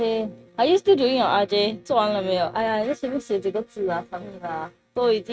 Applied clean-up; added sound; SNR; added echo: neural mask model RNNoise.